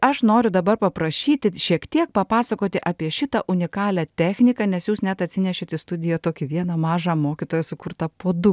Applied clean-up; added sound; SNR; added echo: none; none; none; none.